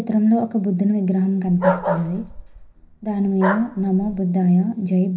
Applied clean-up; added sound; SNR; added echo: none; Bark; 7 dB; reverberation time 0.4 s.